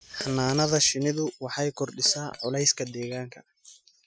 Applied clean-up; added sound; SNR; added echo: classical method Wiener filter.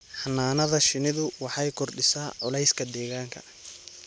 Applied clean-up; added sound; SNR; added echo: none; none; none; none.